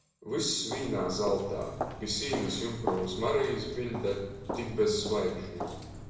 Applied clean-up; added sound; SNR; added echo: none; Walk, footsteps; 8 dB; reverberation time 0.8 s.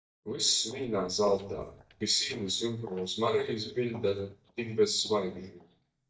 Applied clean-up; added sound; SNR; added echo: neural mask model DeepFilterNet 3.